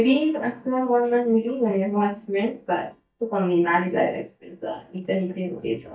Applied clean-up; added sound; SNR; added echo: neural mask model DeepFilterNet 3.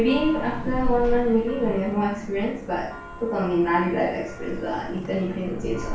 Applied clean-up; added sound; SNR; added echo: none; Church bell; 7 dB; reverberation time 0.3 s.